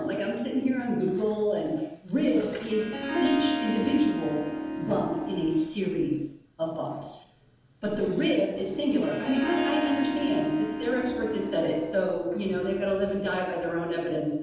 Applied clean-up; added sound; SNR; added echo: none; Harp; 4 dB; reverberation time 0.7 s.